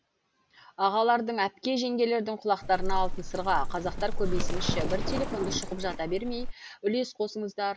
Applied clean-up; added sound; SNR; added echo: none; Livestock, farm animals, working animals; -1 dB; none.